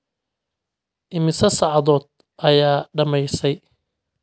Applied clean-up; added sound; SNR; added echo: none; none; none; none.